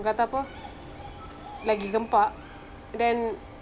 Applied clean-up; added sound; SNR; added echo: none; Engine; 17 dB; none.